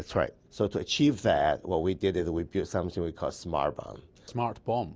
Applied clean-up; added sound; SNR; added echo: none; none; none; none.